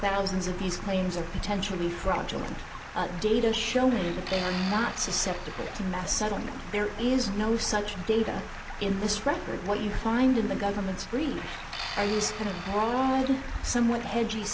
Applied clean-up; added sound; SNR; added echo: none; Tools + Stream; 12 dB; none.